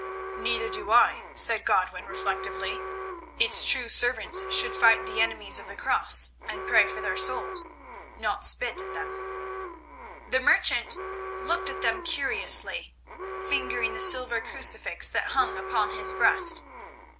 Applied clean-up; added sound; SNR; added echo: none; Alarm; 14 dB; none.